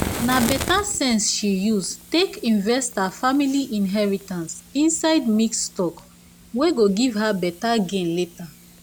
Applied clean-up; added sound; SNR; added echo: none; Fire; 13 dB; none.